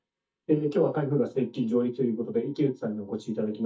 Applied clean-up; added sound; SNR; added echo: neural mask model DeepFilterNet 3.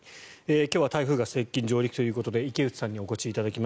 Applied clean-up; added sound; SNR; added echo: none; none; none; none.